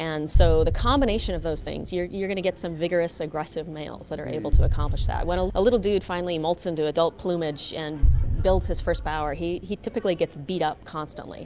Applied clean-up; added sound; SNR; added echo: none; Boom; 0 dB; none.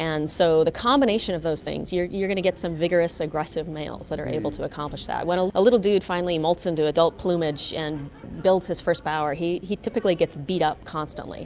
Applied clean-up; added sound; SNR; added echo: none; none; none; none.